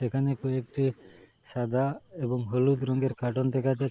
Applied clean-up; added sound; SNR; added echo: neural mask model Resemble Enhance denoiser.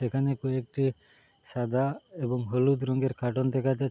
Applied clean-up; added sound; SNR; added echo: none; none; none; none.